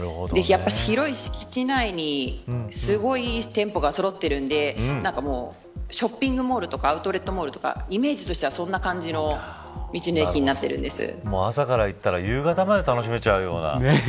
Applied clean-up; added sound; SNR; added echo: none; none; none; none.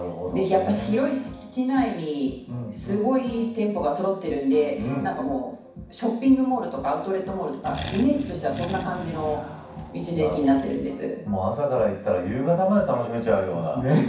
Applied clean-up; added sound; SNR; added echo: none; Accelerating, revving, vroom; 12 dB; reverberation time 0.6 s.